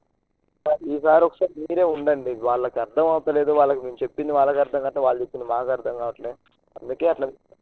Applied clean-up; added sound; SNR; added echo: neural separator model SepFormer DNS4.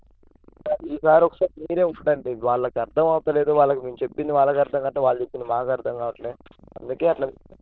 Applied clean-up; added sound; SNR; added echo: neural diffusion model UNIVERSE++.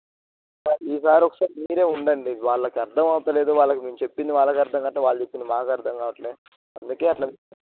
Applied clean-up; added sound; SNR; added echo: none; none; none; none.